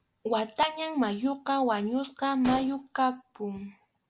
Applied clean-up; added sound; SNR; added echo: none; Explosion; 12 dB; none.